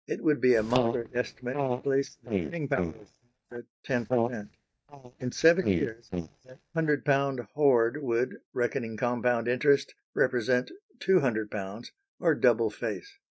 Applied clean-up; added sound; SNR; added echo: neural mask model DeepFilterNet 3.